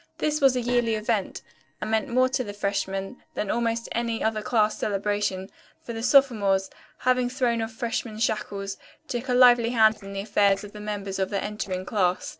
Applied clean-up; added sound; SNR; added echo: neural separator model SepFormer DNS4.